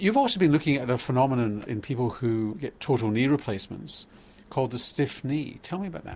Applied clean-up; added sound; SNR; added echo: none; none; none; none.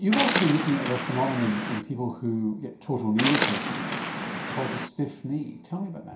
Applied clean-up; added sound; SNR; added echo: none; Waves, surf; 2 dB; reverberation time 0.5 s.